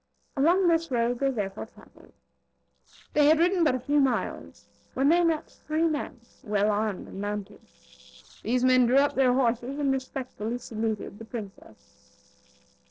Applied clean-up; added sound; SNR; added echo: neural separator model SepFormer DNS4.